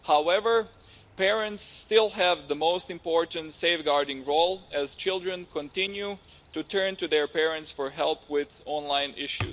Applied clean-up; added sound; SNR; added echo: none; Alarm; 16 dB; none.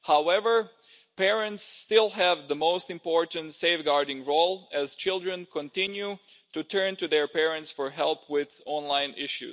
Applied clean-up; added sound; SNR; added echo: none; none; none; none.